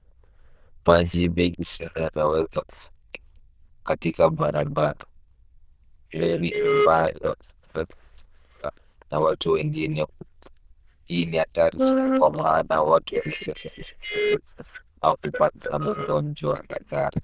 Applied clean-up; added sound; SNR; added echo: neural diffusion model UNIVERSE++.